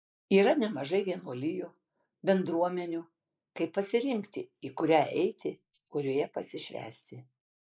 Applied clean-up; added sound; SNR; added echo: neural mask model Resemble Enhance denoiser.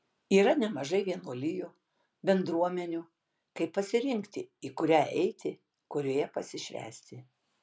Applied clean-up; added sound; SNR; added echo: none; none; none; none.